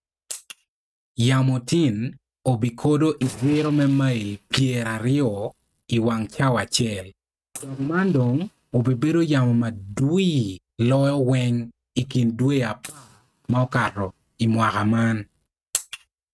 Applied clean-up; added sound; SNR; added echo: neural mask model RNNoise.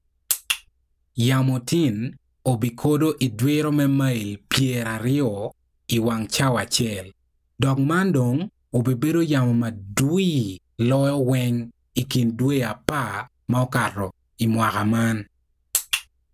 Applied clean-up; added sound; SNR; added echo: none; none; none; none.